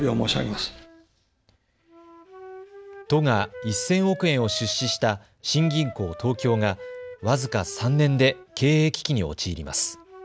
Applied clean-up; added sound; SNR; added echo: none; Wind instrument, woodwind instrument; 17 dB; none.